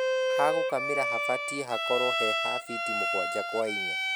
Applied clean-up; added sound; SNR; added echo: none; Bowed string instrument; -3 dB; none.